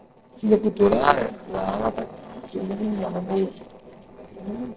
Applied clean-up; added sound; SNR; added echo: neural separator model SepFormer DNS4.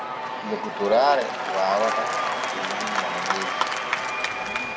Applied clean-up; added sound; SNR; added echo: none; Applause / Crowd / Cheering; 0 dB; reverberation time 0.2 s.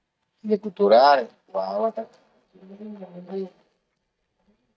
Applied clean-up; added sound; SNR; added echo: neural mask model DeepFilterNet 3.